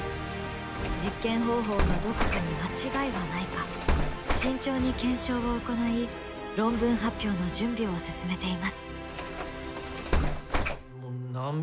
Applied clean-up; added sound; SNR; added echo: none; Bus; 0 dB; none.